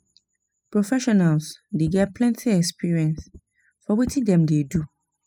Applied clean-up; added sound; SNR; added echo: classical method spectral subtraction.